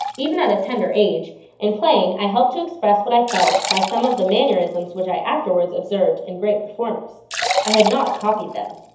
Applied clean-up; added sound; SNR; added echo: none; Liquid; 8 dB; reverberation time 0.7 s.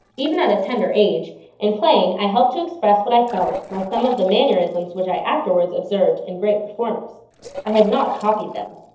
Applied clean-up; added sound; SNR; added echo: neural separator model SepFormer DNS4.